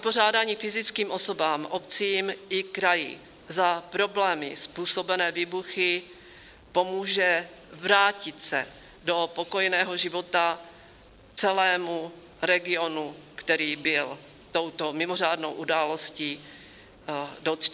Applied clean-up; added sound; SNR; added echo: none; none; none; none.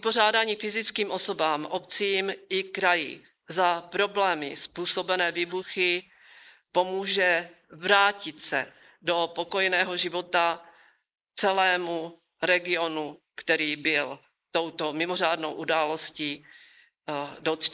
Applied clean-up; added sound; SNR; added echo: neural mask model Resemble Enhance denoiser.